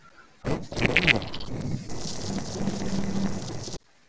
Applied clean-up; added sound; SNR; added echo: neural separator model SepFormer DNS4.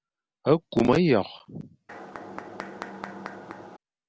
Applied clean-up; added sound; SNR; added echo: none; Mechanisms; 12 dB; none.